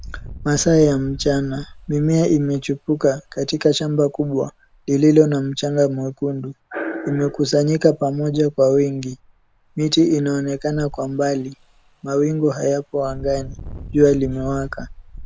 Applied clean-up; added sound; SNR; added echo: none; Engine; 19 dB; none.